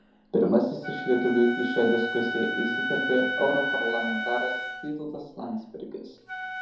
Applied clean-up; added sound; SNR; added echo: none; Wind instrument, woodwind instrument; 5 dB; reverberation time 2.6 s.